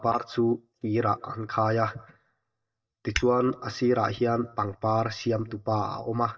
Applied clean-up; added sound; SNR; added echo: neural mask model DeepFilterNet 3.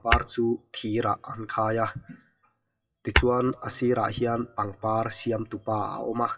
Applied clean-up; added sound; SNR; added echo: classical method WPE with log-MMSE.